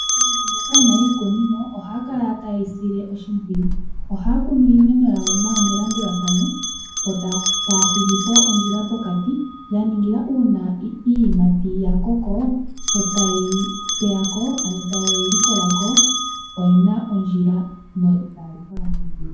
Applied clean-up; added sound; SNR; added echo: none; Bell; 3 dB; reverberation time 0.9 s.